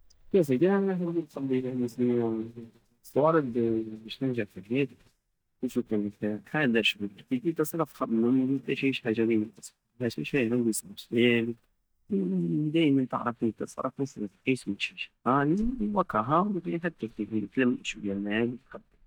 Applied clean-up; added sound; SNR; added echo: neural mask model DeepFilterNet 3.